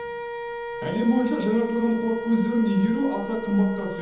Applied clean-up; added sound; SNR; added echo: none; Wind instrument, woodwind instrument; 9 dB; reverberation time 1.3 s.